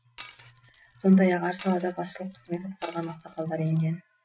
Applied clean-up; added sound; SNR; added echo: none; Glass; 10 dB; none.